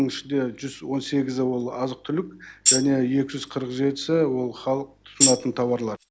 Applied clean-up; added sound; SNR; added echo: none; Tambourine; -2 dB; none.